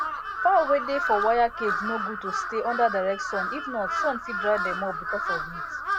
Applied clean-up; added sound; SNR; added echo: none; Crow; 3 dB; none.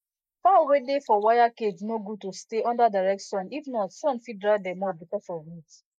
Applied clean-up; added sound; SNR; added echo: neural mask model Resemble Enhance denoiser.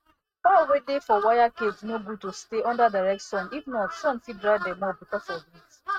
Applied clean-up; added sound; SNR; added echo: neural mask model RNNoise.